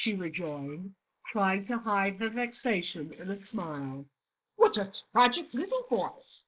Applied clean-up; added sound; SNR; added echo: neural mask model Resemble Enhance denoiser.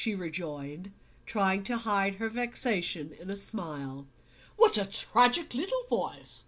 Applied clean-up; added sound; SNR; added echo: none; none; none; none.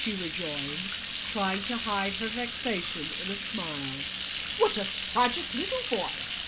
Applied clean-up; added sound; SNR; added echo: none; Bathtub (filling or washing); 2 dB; none.